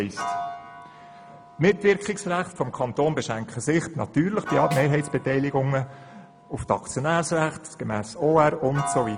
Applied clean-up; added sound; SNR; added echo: none; Piano + Snare drum; 13 dB; none.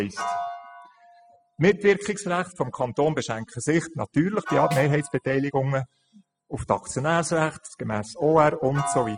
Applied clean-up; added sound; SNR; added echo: classical method spectral subtraction.